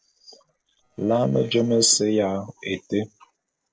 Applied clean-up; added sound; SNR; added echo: neural separator model SepFormer DNS4.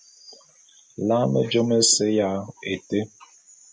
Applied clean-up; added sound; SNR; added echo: none; none; none; none.